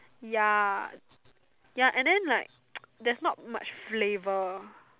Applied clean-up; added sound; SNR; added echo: none; none; none; none.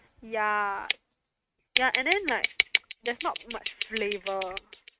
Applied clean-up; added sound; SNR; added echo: neural mask model RNNoise.